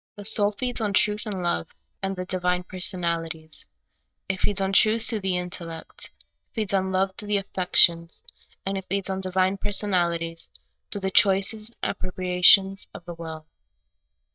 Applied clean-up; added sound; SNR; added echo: neural mask model DeepFilterNet 3.